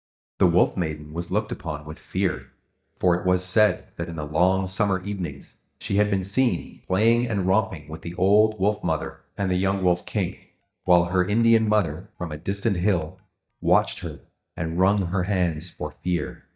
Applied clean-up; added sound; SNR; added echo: neural mask model DeepFilterNet 3.